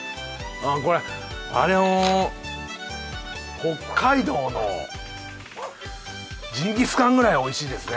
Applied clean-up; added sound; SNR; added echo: none; Bark; 18 dB; none.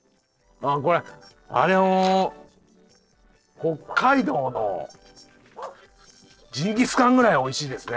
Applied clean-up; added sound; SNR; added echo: neural separator model SepFormer DNS4.